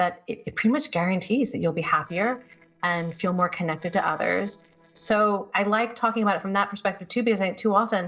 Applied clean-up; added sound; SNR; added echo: neural separator model SepFormer DNS4.